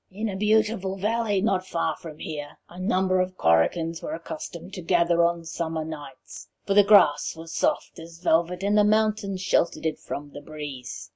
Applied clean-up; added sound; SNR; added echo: none; none; none; none.